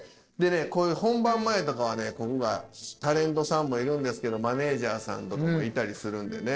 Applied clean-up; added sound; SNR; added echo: neural separator model SepFormer DNS4.